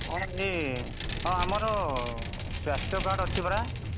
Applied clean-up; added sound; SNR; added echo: none; Vehicle; 2 dB; none.